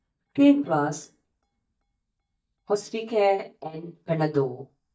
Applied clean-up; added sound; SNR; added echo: neural mask model DeepFilterNet 3.